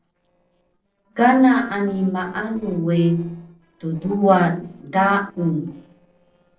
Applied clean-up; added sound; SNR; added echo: neural separator model SepFormer DNS4.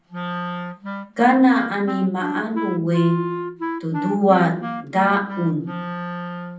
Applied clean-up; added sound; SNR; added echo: none; Wind instrument, woodwind instrument; 7 dB; reverberation time 0.6 s.